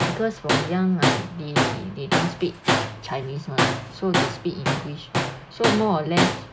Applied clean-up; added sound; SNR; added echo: none; Tools; -2 dB; none.